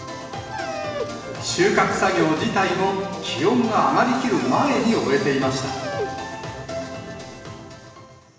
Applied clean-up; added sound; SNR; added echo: none; Dog; 12 dB; reverberation time 1.3 s.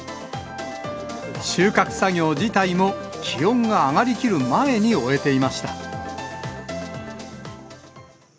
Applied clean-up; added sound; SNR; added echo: none; none; none; none.